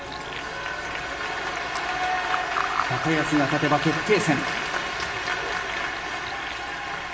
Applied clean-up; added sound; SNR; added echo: none; Fill (with liquid); 11 dB; reverberation time 2.3 s.